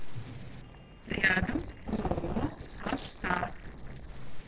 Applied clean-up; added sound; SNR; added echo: neural separator model SepFormer DNS4.